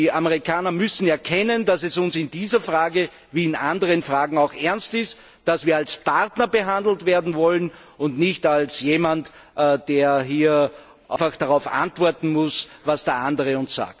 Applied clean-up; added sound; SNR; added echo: none; none; none; none.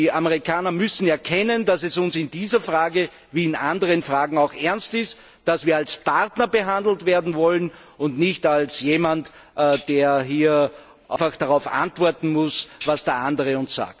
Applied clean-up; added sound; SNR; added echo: none; Tambourine; 4 dB; none.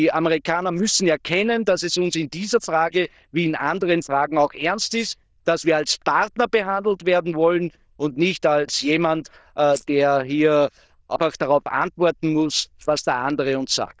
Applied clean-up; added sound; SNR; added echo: neural diffusion model UNIVERSE++.